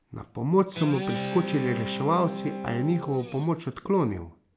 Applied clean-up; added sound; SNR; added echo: none; Guitar; 7 dB; none.